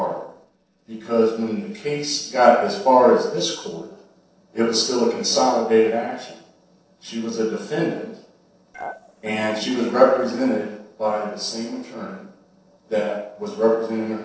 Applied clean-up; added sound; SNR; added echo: neural separator model SepFormer DNS4.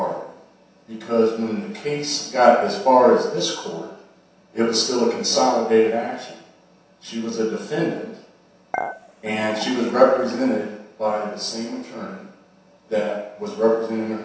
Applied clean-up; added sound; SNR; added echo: none; Dishes, pots, and pans / Chink, clink; 12 dB; reverberation time 0.7 s.